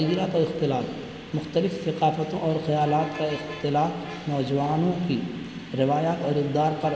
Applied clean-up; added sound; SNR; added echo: none; Bus; 18 dB; none.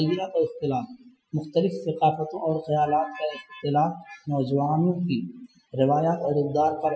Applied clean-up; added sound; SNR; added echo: classical method Wiener filter.